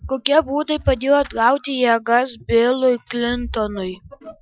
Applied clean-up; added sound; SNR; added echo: classical method Wiener filter.